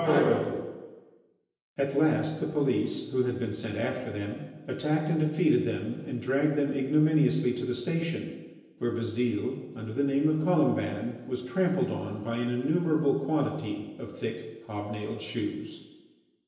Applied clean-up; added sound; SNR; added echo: none; none; none; reverberation time 1.0 s.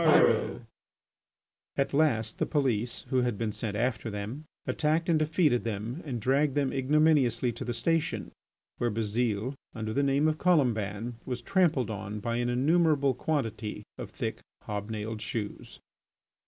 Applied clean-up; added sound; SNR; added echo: none; none; none; none.